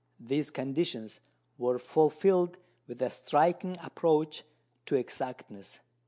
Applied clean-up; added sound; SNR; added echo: none; none; none; none.